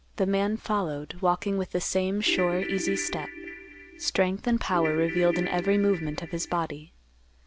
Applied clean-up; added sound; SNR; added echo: none; Ringtone / Keyboard (musical); 7 dB; none.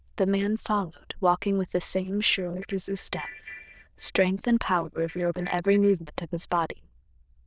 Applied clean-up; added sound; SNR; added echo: neural diffusion model UNIVERSE++.